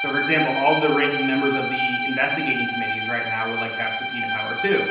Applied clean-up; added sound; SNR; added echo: none; Bowed string instrument; 2 dB; reverberation time 0.9 s.